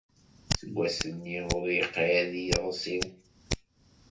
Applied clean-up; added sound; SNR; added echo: none; Hands; 5 dB; reverberation time 0.3 s.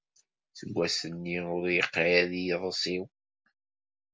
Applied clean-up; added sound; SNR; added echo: none; none; none; none.